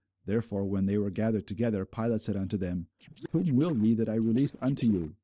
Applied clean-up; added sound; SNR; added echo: neural separator model SepFormer DNS4.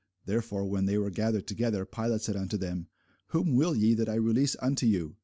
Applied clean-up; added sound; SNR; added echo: none; none; none; none.